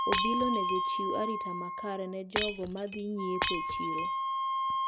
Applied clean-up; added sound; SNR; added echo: none; Shatter + Wind instrument, woodwind instrument; -5 dB; none.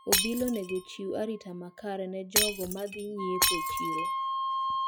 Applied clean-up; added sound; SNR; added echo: classical method log-MMSE.